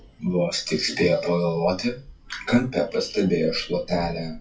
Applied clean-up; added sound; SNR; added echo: classical method WPE with log-MMSE.